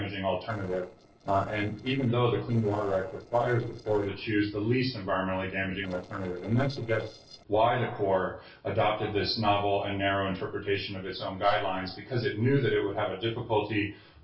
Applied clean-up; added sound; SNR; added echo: neural separator model SepFormer DNS4.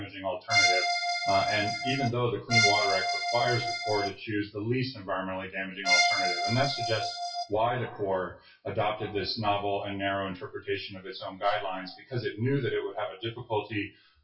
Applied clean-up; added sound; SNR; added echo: classical method WPE with log-MMSE.